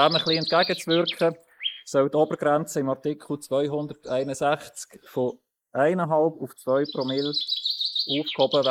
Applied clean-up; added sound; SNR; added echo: neural mask model Resemble Enhance denoiser.